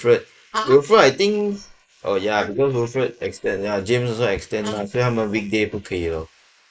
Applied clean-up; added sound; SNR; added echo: neural mask model Resemble Enhance denoiser.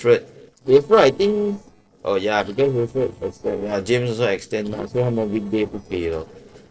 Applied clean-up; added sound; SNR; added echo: neural separator model SepFormer DNS4.